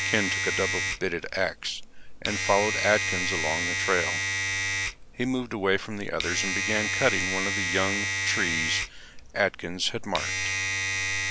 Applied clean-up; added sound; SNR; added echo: none; Domestic sounds, home sounds; 0 dB; none.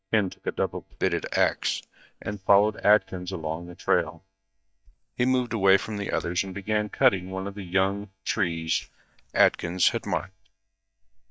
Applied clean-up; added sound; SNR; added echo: neural mask model DeepFilterNet 3.